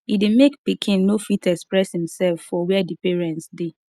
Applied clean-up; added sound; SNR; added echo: none; none; none; none.